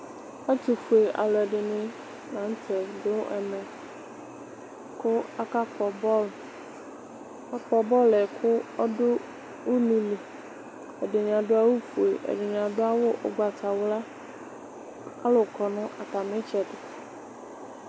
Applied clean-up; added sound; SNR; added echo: none; none; none; none.